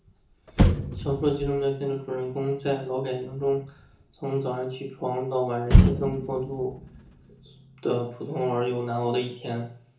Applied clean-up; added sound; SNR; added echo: none; Motor vehicle (road); -1 dB; reverberation time 0.8 s.